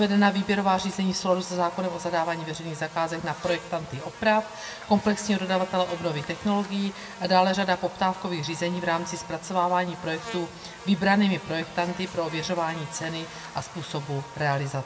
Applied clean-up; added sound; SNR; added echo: none; Buzz; 15 dB; reverberation time 1.7 s.